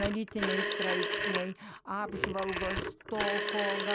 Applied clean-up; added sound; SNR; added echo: none; Telephone; -3 dB; none.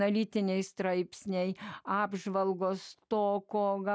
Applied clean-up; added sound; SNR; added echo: none; none; none; none.